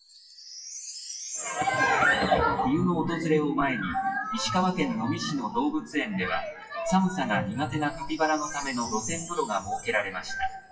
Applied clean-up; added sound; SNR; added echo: classical method WPE with log-MMSE.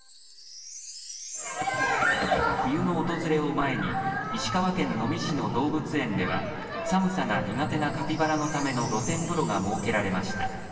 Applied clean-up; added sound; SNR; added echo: none; Wind chime; 18 dB; reverberation time 2.6 s.